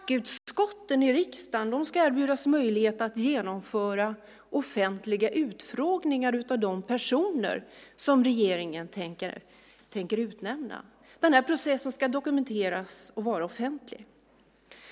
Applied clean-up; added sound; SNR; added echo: none; none; none; none.